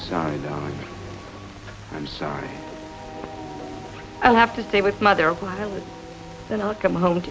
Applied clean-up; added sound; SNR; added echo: none; none; none; none.